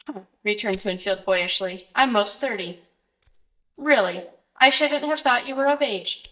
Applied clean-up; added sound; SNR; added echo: neural mask model DeepFilterNet 3.